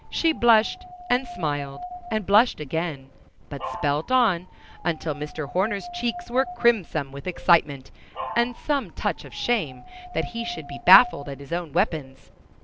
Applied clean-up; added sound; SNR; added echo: none; Dog; 15 dB; none.